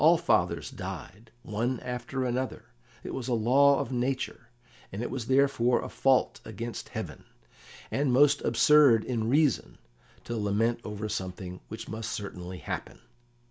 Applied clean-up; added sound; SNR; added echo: none; none; none; none.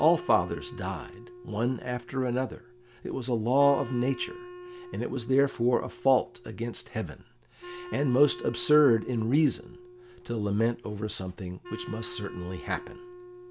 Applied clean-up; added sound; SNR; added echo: none; Wind instrument, woodwind instrument; 17 dB; none.